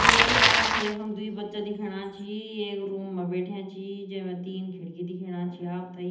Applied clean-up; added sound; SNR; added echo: none; Bicycle; -4 dB; reverberation time 0.8 s.